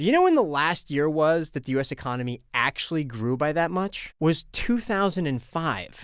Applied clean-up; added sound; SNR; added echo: none; none; none; none.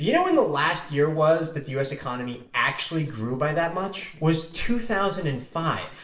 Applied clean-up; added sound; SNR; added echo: neural separator model SepFormer DNS4.